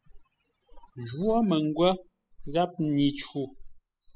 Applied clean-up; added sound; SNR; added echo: classical method spectral subtraction.